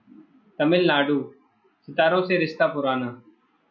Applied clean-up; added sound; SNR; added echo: none; none; none; none.